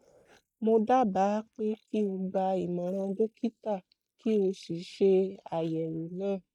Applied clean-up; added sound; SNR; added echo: neural mask model Resemble Enhance denoiser.